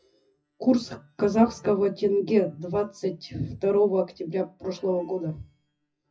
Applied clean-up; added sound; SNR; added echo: classical method WPE with log-MMSE.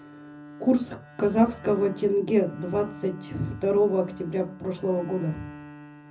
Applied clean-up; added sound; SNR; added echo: none; Bowed string instrument; 17 dB; reverberation time 0.4 s.